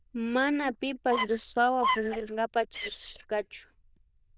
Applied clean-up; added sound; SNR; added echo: neural diffusion model UNIVERSE++.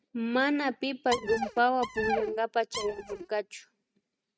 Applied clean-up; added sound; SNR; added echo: neural mask model RNNoise.